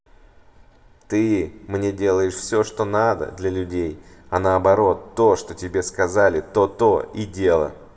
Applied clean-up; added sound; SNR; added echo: none; none; none; reverberation time 1.3 s.